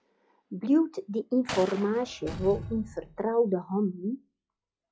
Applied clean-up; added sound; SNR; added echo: classical method log-MMSE.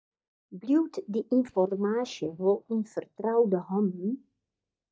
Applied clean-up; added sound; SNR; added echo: neural mask model DeepFilterNet 3.